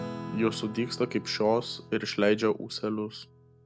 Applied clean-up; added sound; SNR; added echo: none; Acoustic guitar / Strum; 13 dB; none.